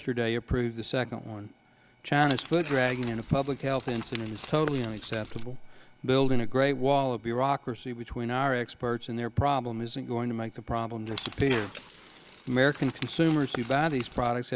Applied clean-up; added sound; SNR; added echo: neural mask model Resemble Enhance denoiser.